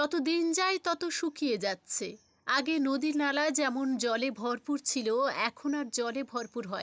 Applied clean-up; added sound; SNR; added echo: none; none; none; none.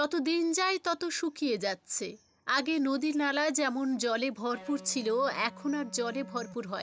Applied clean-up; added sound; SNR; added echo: none; Electric guitar; 17 dB; none.